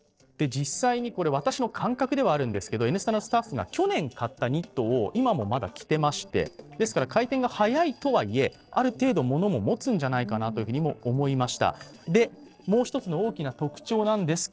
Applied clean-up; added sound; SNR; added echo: neural separator model SepFormer DNS4.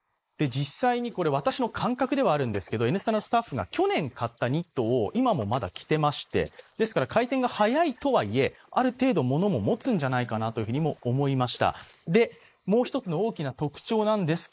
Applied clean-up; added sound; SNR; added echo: neural mask model Resemble Enhance denoiser.